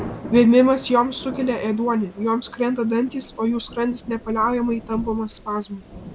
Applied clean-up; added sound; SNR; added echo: none; Thunder / Rain; 16 dB; none.